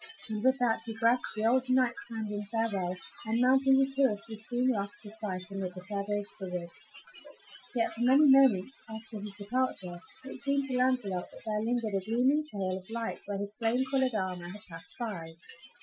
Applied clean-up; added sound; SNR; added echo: classical method Wiener filter.